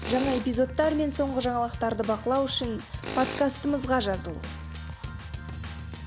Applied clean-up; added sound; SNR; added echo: none; Tools; 13 dB; none.